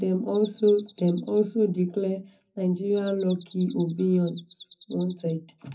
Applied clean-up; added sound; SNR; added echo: none; Bird vocalization, bird call, bird song; 17 dB; reverberation time 0.3 s.